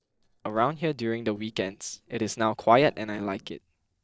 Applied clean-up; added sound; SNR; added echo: neural separator model SepFormer DNS4.